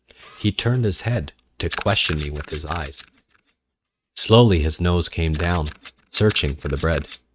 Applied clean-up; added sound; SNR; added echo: neural mask model RNNoise.